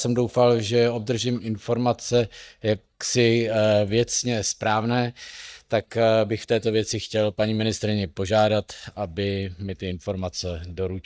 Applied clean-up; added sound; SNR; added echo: neural mask model DeepFilterNet 3.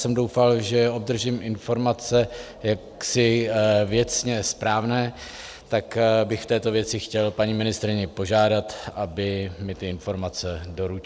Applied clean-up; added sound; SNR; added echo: none; none; none; none.